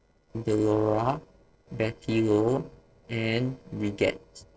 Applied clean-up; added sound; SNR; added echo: neural separator model SepFormer DNS4.